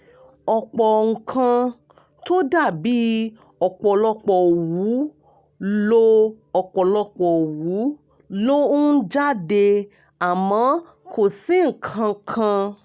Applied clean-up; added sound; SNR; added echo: none; none; none; none.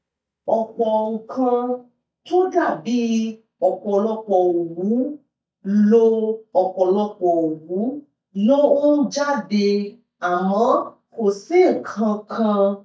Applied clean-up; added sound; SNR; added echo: neural mask model DeepFilterNet 3.